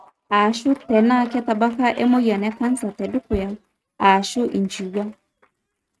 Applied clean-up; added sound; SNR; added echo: neural mask model RNNoise.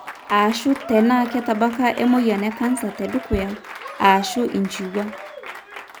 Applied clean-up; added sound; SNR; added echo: none; Applause / Crowd; 14 dB; none.